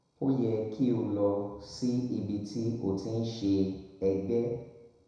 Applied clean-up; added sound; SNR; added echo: none; none; none; reverberation time 1.0 s.